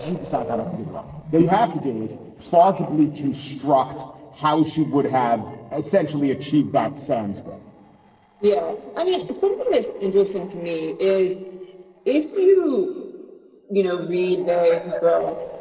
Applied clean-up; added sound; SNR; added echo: neural separator model SepFormer DNS4.